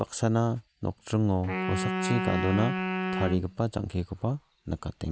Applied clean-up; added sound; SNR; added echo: none; Wind instrument, woodwind instrument; 3 dB; none.